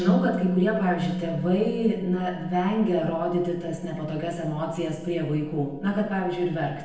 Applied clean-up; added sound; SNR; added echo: none; Musical instrument; 6 dB; reverberation time 0.9 s.